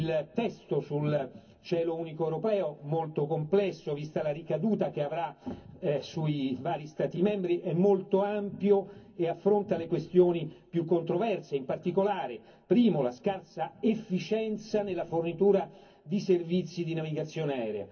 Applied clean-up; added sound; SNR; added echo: none; none; none; reverberation time 0.3 s.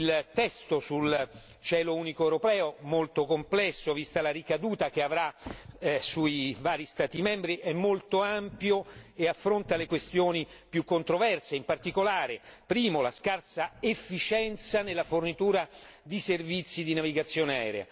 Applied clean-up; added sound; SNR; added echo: none; none; none; none.